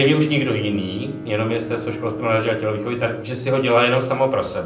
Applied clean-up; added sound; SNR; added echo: none; Bowed string instrument; 15 dB; reverberation time 0.6 s.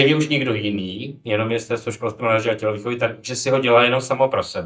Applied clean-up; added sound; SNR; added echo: neural mask model DeepFilterNet 3.